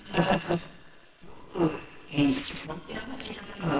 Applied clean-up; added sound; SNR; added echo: neural separator model SepFormer WHAMR!.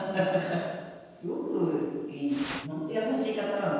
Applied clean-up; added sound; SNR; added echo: none; Fire; 8 dB; reverberation time 1.2 s.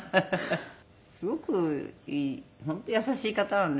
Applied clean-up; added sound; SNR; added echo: none; none; none; none.